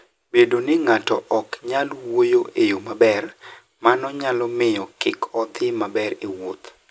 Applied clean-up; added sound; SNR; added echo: none; none; none; none.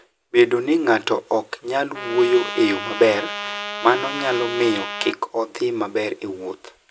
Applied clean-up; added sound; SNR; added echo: none; Trumpet; 8 dB; none.